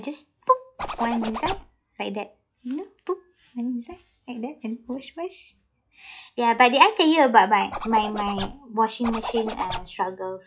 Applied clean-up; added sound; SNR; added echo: classical method log-MMSE.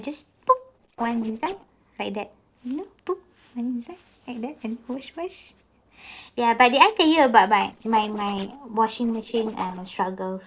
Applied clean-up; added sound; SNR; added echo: neural separator model SepFormer DNS4.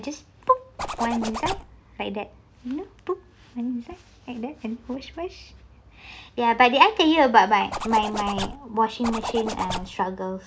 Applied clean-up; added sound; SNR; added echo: none; Zipper (clothing); 8 dB; none.